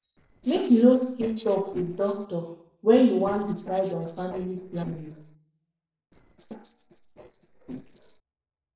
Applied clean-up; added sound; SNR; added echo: neural separator model SepFormer DNS4.